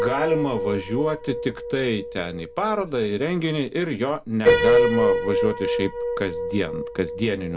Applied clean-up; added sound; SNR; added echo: none; Piano; 0 dB; none.